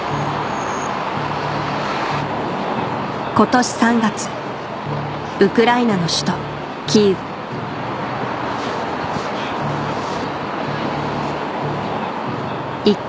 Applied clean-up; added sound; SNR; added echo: none; Piano; 11 dB; none.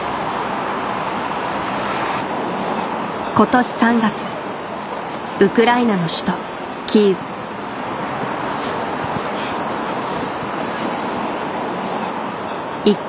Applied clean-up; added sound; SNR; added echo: none; none; none; none.